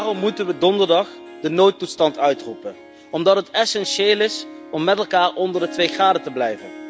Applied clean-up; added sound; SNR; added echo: none; Harp; 17 dB; none.